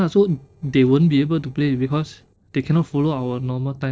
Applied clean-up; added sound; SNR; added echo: neural separator model SepFormer DNS4.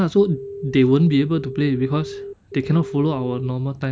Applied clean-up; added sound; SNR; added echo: none; Telephone; 13 dB; none.